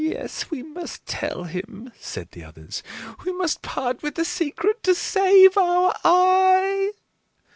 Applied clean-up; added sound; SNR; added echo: none; none; none; none.